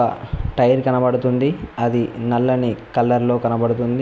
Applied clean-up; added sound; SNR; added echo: none; none; none; none.